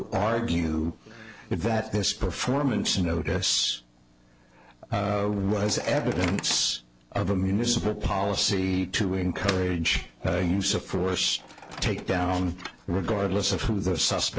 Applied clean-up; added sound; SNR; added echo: none; Microwave oven; 18 dB; none.